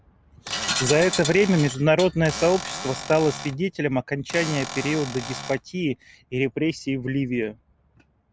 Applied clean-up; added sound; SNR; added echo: none; Cupboard open or close / Door; 10 dB; none.